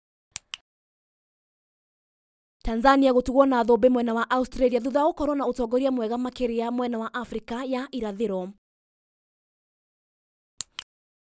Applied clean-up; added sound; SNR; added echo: none; none; none; none.